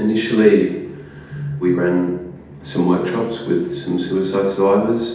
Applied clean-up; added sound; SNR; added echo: none; none; none; reverberation time 0.8 s.